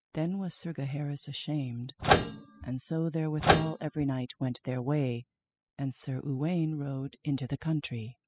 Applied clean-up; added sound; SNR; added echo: classical method spectral subtraction.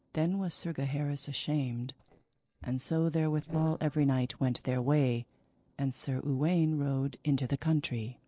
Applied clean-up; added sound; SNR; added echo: neural separator model SepFormer DNS4.